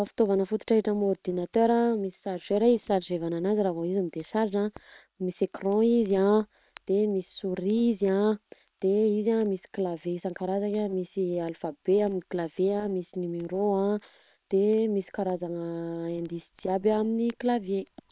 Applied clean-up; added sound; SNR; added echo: neural separator model SepFormer WHAM!.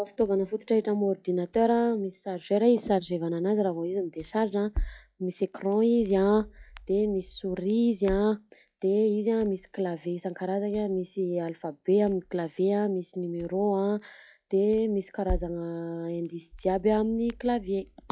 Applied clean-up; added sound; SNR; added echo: classical method log-MMSE.